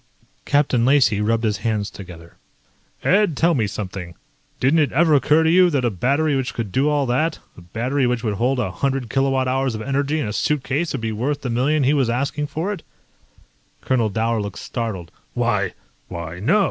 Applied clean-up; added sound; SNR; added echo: none; none; none; none.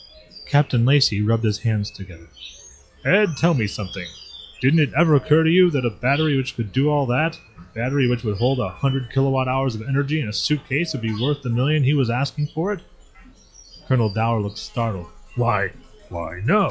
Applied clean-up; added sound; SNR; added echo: classical method log-MMSE.